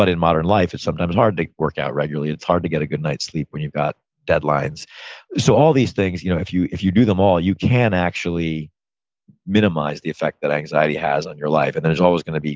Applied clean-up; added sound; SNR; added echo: none; none; none; none.